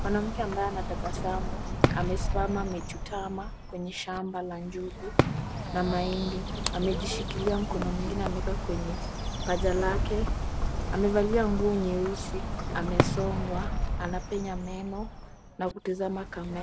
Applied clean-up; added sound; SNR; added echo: none; Bird + Fireworks; -1 dB; none.